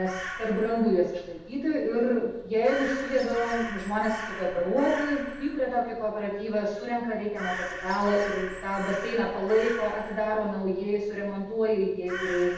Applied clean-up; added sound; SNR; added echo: none; Crow; 12 dB; reverberation time 0.8 s.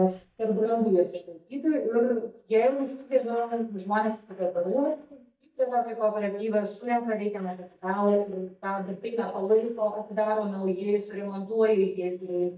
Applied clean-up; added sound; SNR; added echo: neural mask model DeepFilterNet 3.